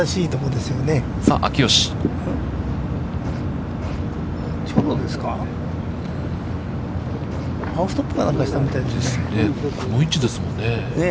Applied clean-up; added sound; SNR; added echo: none; Fart; 18 dB; none.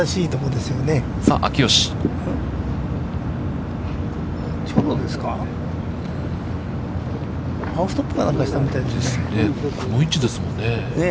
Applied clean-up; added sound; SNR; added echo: none; none; none; none.